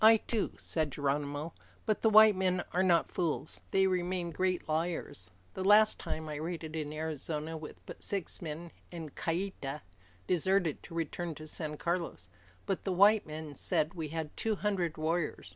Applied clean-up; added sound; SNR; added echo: none; none; none; none.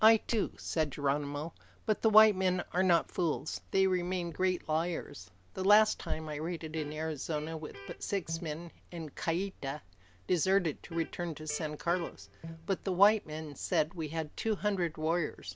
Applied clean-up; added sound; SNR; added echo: none; Electric guitar; 17 dB; none.